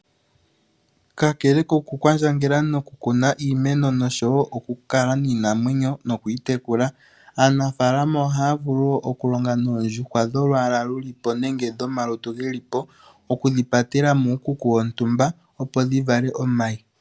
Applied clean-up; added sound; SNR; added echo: none; none; none; none.